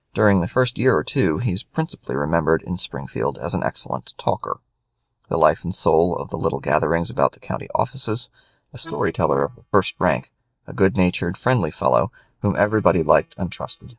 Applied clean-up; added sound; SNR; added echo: neural mask model DeepFilterNet 3.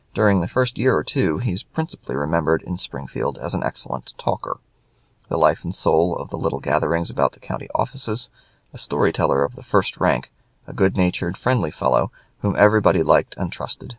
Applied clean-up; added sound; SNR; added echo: none; none; none; none.